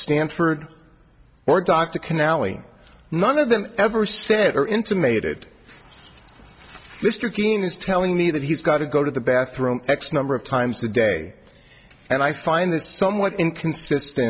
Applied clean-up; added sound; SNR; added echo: none; none; none; none.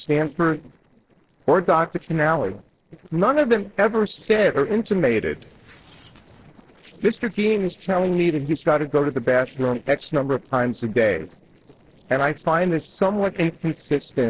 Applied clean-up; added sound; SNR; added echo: neural separator model SepFormer DNS4.